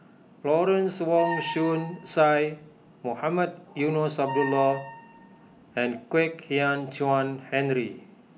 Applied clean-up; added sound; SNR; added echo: none; Squeak; 9 dB; none.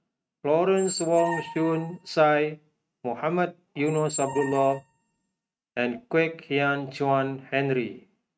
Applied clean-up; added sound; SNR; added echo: neural mask model RNNoise.